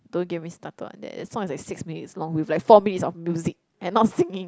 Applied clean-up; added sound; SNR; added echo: none; none; none; none.